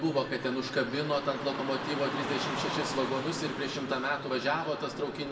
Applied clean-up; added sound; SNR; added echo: none; Car passing by / Traffic noise, roadway noise; 7 dB; reverberation time 2.2 s.